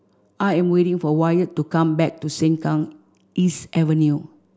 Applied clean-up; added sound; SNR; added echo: none; none; none; none.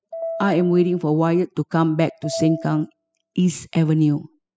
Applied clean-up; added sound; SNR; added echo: classical method spectral subtraction.